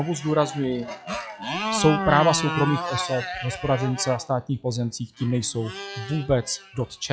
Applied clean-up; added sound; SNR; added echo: classical method log-MMSE.